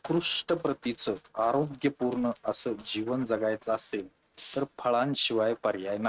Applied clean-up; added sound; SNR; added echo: neural mask model RNNoise.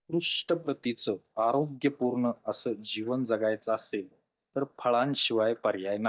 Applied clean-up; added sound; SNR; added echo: neural mask model DeepFilterNet 3.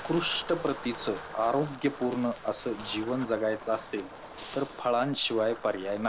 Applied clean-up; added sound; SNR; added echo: none; Wind + Shatter; 13 dB; none.